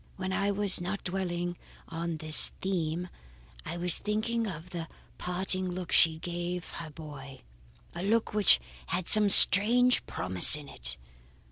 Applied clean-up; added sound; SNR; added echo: none; none; none; none.